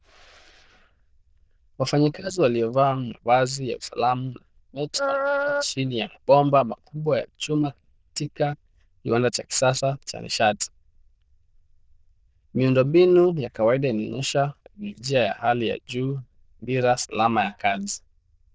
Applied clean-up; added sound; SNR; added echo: neural diffusion model UNIVERSE++.